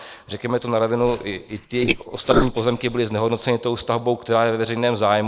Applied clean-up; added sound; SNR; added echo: neural mask model Resemble Enhance denoiser.